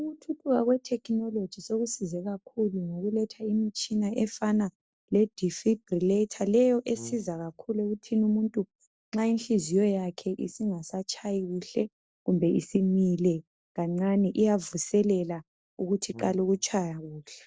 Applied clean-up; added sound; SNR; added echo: neural separator model SepFormer DNS4.